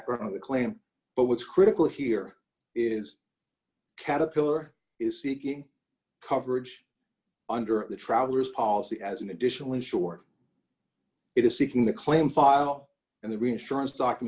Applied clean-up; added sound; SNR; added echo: none; none; none; none.